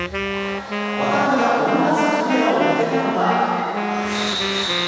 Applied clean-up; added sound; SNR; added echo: none; Wind instrument, woodwind instrument; 5 dB; reverberation time 2.1 s.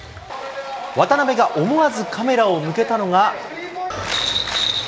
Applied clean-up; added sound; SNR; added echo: none; none; none; none.